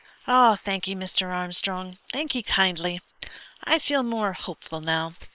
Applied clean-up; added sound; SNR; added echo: neural separator model SepFormer WHAM!.